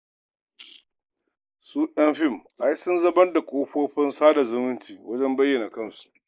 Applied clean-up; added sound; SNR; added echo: neural mask model Resemble Enhance denoiser.